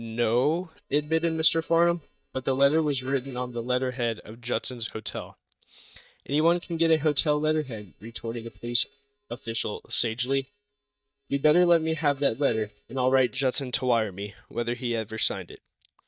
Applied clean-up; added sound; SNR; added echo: neural mask model DeepFilterNet 3.